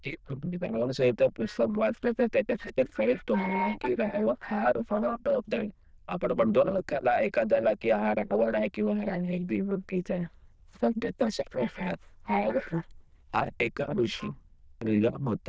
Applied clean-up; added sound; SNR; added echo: neural diffusion model UNIVERSE++.